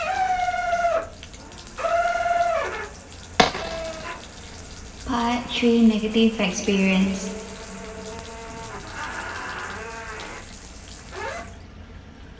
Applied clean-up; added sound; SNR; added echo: none; Bathtub (filling or washing) / Water tap, faucet; 3 dB; reverberation time 3.0 s.